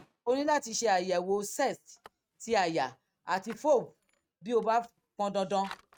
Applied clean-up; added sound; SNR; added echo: neural mask model RNNoise.